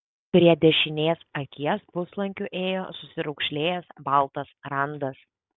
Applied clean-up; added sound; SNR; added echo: none; none; none; none.